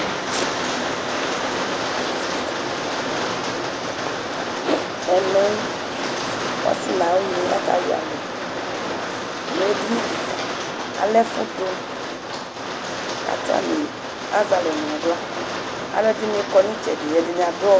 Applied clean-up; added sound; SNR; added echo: none; Rain; 2 dB; none.